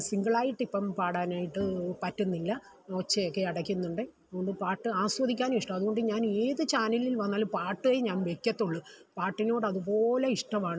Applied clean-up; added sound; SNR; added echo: none; Bowed string instrument; 19 dB; none.